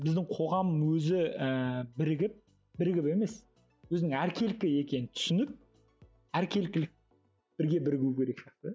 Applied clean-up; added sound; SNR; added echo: none; none; none; none.